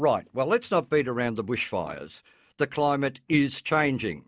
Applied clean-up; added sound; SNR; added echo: none; none; none; none.